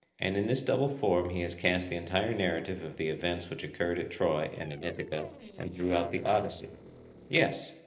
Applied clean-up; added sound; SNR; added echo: neural separator model SepFormer DNS4.